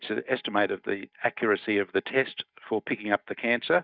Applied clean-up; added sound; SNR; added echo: neural mask model DeepFilterNet 3.